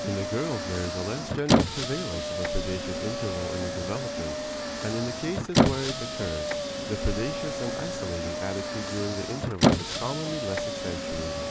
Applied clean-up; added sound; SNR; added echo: none; Squeak; -4 dB; none.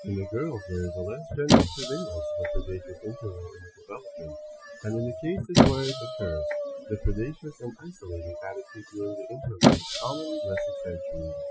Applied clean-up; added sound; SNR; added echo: classical method Wiener filter.